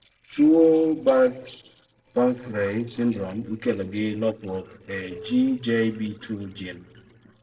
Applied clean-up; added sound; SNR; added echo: neural separator model SepFormer DNS4.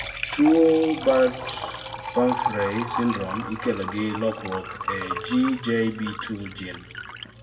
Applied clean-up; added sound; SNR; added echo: none; Liquid; 8 dB; reverberation time 1.5 s.